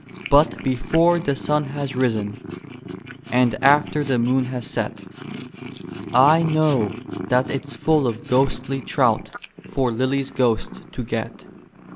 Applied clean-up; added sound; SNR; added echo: none; Purr; 13 dB; none.